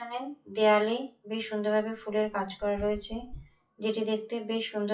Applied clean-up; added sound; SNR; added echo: classical method WPE with log-MMSE.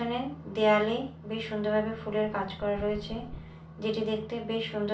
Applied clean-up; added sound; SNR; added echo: none; Dog; 19 dB; reverberation time 0.3 s.